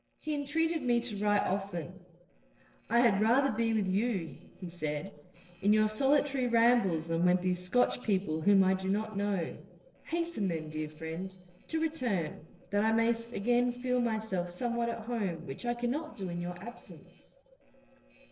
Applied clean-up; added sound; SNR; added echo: neural separator model SepFormer DNS4.